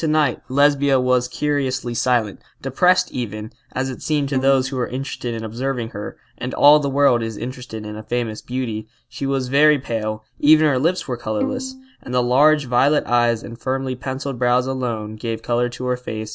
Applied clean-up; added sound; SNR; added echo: none; Bowed string instrument; 12 dB; none.